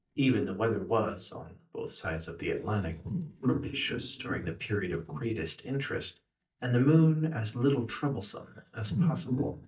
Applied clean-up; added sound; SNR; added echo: neural mask model DeepFilterNet 3.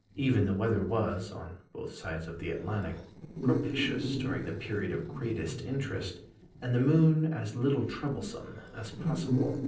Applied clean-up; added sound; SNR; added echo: neural separator model SepFormer DNS4.